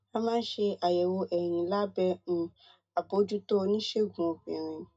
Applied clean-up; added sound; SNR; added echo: none; none; none; reverberation time 0.2 s.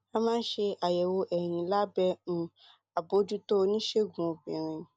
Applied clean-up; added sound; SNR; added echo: none; none; none; none.